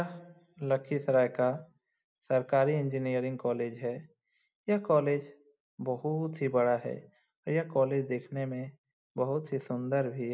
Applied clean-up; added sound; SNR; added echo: none; none; none; none.